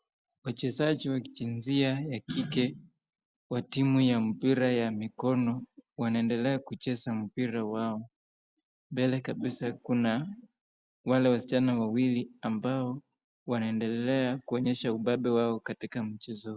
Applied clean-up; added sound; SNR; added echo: none; none; none; none.